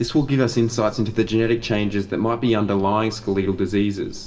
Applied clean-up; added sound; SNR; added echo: none; Train; 19 dB; reverberation time 1.7 s.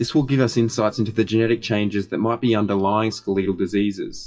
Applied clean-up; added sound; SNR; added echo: classical method WPE with log-MMSE.